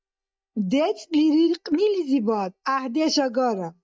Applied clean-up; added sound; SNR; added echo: neural mask model DeepFilterNet 3.